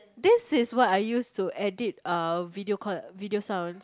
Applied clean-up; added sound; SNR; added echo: none; none; none; none.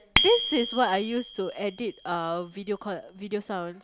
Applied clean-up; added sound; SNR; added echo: none; Bicycle bell; 4 dB; none.